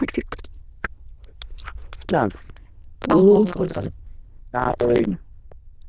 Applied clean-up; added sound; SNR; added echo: neural diffusion model UNIVERSE++.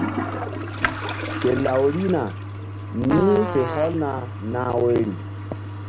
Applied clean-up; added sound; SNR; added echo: none; Fart + Toilet flush; 5 dB; none.